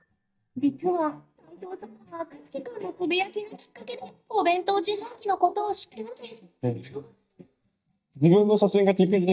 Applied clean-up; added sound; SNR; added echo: neural mask model DeepFilterNet 3.